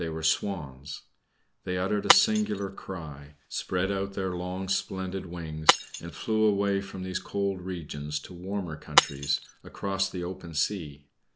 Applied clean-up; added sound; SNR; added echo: none; Shatter; 3 dB; none.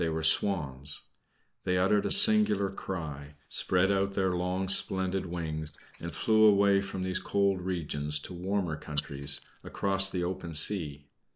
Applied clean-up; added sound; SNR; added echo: neural mask model Resemble Enhance denoiser.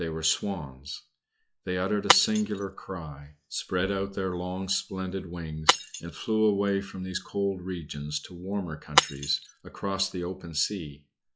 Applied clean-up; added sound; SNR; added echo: classical method log-MMSE.